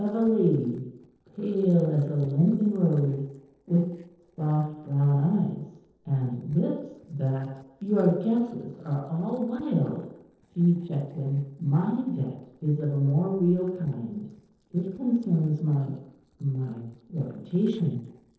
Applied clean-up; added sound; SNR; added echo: neural separator model SepFormer DNS4.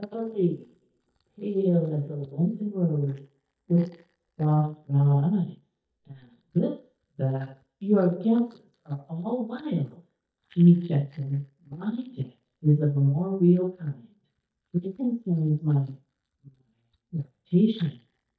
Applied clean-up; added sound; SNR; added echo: neural mask model DeepFilterNet 3.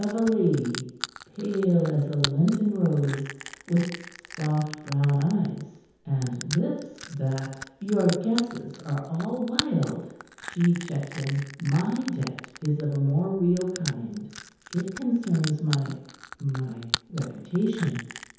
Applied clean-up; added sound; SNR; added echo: none; Crushing; 13 dB; reverberation time 0.9 s.